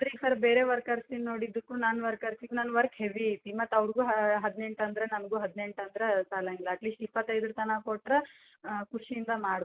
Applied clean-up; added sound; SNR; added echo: none; none; none; none.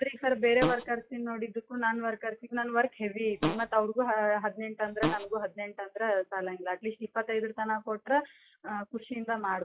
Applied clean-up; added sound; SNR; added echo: classical method log-MMSE.